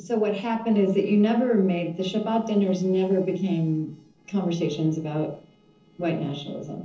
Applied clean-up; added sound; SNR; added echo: neural separator model SepFormer DNS4.